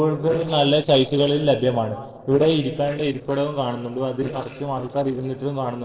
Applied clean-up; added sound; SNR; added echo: neural separator model SepFormer DNS4.